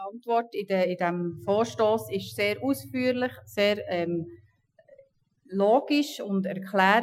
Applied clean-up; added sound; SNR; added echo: classical method Wiener filter.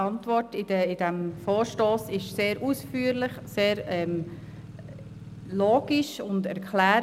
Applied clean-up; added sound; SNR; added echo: none; Engine / Truck / Car; 15 dB; none.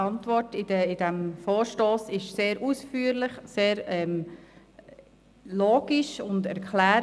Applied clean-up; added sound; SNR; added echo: none; none; none; none.